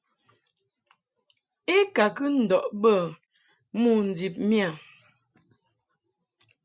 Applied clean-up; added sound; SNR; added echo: none; none; none; none.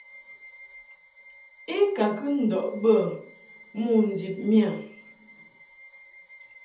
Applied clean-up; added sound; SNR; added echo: none; Bowed string instrument; 17 dB; reverberation time 0.7 s.